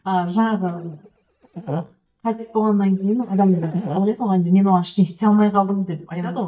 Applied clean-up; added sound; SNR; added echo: neural mask model DeepFilterNet 3.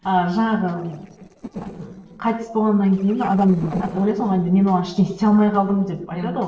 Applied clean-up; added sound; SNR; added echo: neural separator model SepFormer DNS4.